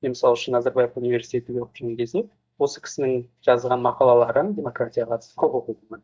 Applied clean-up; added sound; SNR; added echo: neural mask model DeepFilterNet 3.